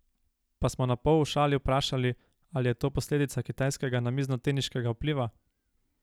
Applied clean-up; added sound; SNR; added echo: none; none; none; none.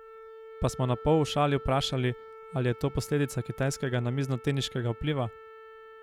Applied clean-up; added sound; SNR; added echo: none; Wind instrument, woodwind instrument; 16 dB; none.